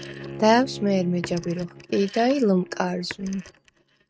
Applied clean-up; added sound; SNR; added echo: neural mask model RNNoise.